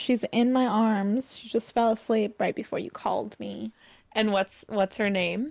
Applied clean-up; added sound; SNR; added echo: none; none; none; none.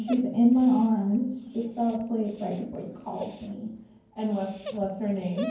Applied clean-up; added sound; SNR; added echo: none; Dog; 17 dB; reverberation time 0.9 s.